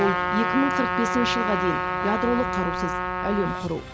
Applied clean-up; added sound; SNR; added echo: none; Trumpet; 0 dB; none.